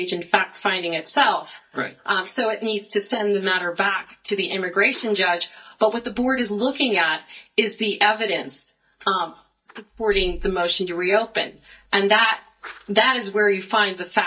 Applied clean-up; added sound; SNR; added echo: neural mask model DeepFilterNet 3.